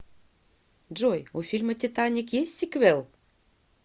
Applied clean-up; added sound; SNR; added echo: none; none; none; none.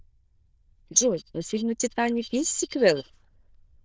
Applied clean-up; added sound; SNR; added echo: neural diffusion model UNIVERSE++.